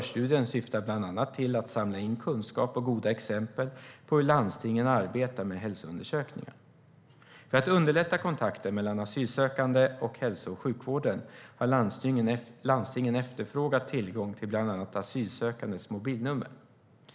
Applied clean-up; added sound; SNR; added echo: none; none; none; none.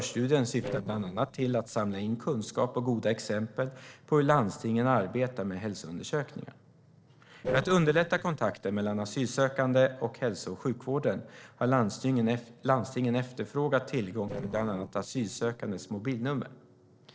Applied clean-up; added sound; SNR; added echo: neural separator model SepFormer DNS4.